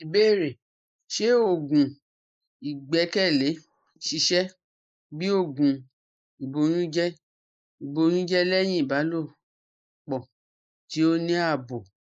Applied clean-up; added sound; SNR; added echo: neural mask model Resemble Enhance denoiser.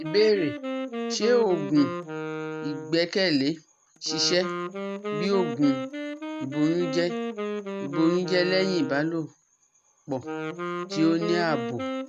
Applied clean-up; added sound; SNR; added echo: none; Wind instrument, woodwind instrument; 6 dB; none.